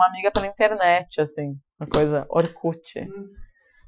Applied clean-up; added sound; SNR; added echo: classical method Wiener filter.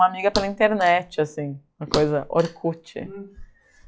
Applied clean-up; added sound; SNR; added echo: classical method log-MMSE.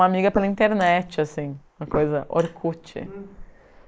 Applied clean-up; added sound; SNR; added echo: neural mask model Resemble Enhance denoiser.